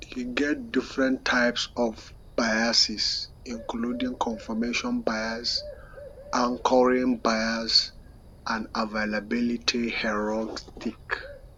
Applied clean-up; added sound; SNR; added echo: none; Bird; 19 dB; none.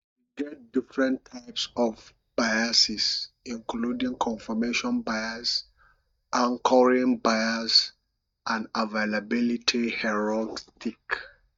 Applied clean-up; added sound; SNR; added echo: neural mask model DeepFilterNet 3.